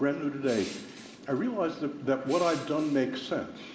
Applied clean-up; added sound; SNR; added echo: none; Crushing; 19 dB; reverberation time 0.4 s.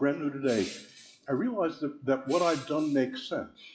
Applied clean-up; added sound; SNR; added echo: classical method WPE with log-MMSE.